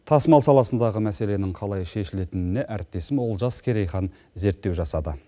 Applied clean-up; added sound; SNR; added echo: none; none; none; none.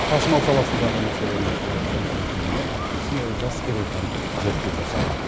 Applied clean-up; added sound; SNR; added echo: none; Waves, surf; -1 dB; none.